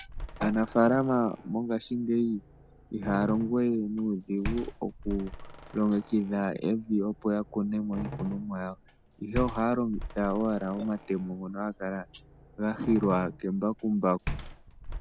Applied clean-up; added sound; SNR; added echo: none; Slam; 12 dB; none.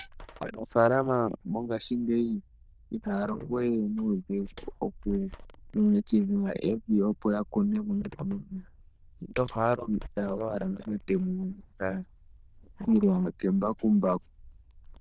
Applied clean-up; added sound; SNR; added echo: neural diffusion model UNIVERSE++.